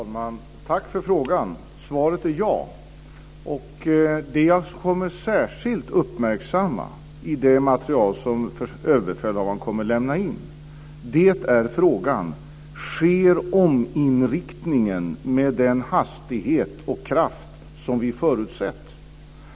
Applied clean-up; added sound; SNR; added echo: none; none; none; none.